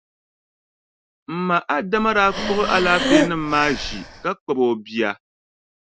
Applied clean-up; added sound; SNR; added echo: none; Breathing; 1 dB; none.